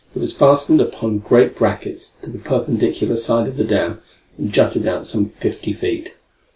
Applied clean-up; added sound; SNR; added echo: none; none; none; none.